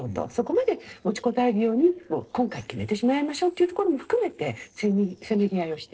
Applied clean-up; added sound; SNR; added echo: neural separator model SepFormer DNS4.